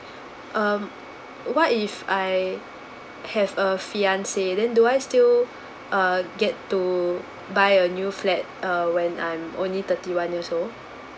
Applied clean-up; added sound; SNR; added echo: none; none; none; none.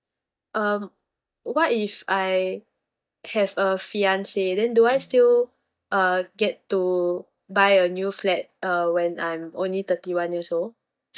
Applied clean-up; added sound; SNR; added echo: neural mask model DeepFilterNet 3.